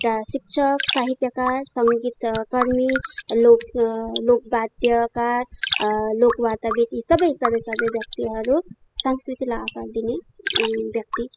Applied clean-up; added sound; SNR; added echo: classical method spectral subtraction.